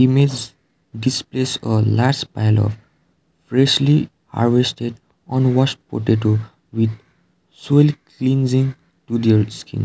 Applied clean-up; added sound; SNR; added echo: none; none; none; none.